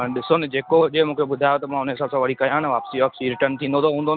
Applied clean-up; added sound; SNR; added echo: none; none; none; none.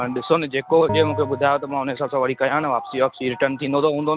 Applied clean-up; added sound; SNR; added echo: none; Bell; 11 dB; none.